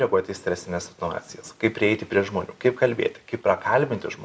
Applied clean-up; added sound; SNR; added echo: none; none; none; none.